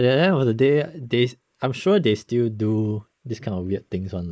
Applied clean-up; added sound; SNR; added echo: neural mask model Resemble Enhance denoiser.